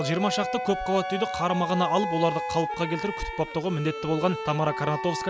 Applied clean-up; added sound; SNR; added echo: none; Wind instrument, woodwind instrument + Bowed string instrument; 5 dB; none.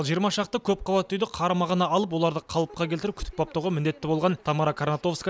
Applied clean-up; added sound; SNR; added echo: none; none; none; none.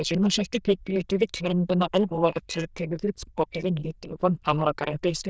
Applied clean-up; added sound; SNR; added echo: neural diffusion model UNIVERSE++.